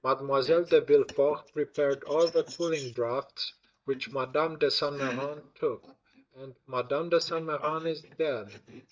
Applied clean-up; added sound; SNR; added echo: neural mask model DeepFilterNet 3.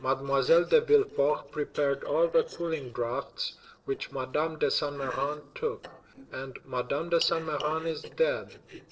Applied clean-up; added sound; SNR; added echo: neural separator model SepFormer DNS4.